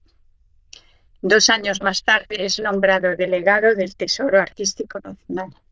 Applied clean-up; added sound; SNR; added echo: neural diffusion model UNIVERSE++.